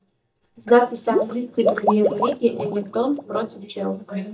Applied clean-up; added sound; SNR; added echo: neural mask model DeepFilterNet 3.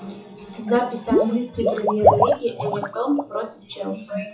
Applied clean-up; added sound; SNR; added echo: classical method WPE with log-MMSE.